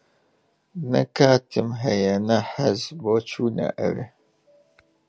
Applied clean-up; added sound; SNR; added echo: none; none; none; none.